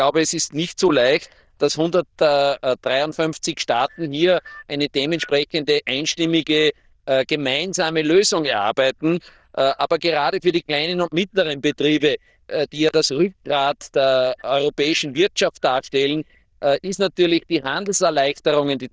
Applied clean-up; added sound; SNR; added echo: neural diffusion model UNIVERSE++.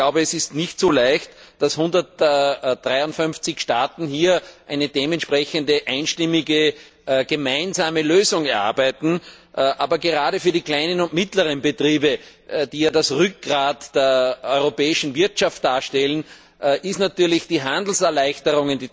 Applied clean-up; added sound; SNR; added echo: none; none; none; none.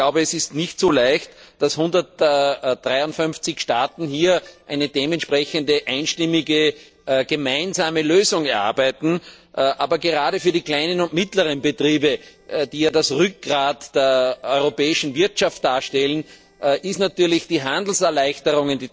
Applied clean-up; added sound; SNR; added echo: neural separator model SepFormer DNS4.